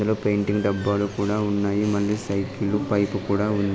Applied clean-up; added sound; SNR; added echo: none; none; none; none.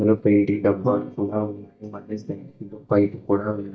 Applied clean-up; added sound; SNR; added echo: neural mask model DeepFilterNet 3.